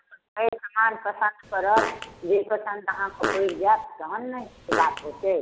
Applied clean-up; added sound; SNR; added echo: none; Fart; 6 dB; none.